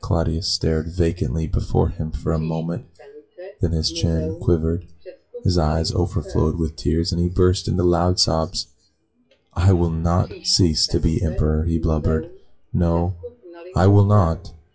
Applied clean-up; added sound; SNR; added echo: classical method WPE with log-MMSE.